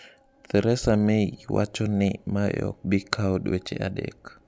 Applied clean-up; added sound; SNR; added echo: none; none; none; none.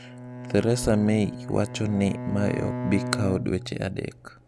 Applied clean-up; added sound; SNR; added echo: none; Bowed string instrument; 8 dB; none.